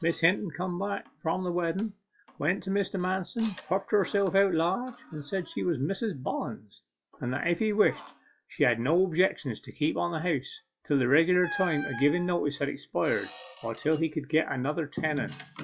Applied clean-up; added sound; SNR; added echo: classical method log-MMSE.